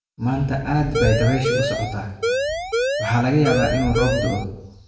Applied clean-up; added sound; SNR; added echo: none; Siren; 1 dB; reverberation time 0.9 s.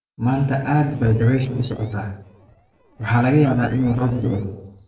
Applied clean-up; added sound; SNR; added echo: neural separator model SepFormer DNS4.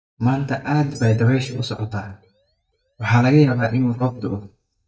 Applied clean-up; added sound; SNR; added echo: neural mask model DeepFilterNet 3.